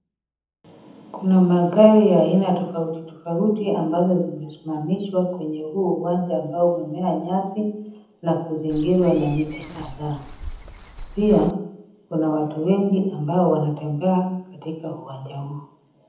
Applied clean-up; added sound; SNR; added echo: none; Walk, footsteps / Insect; 15 dB; reverberation time 0.8 s.